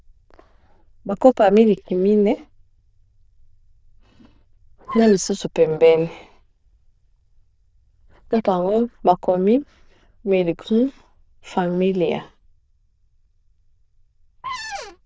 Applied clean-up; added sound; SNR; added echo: neural diffusion model UNIVERSE++.